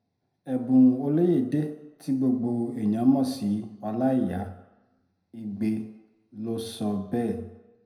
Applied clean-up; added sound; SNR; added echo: none; none; none; reverberation time 0.8 s.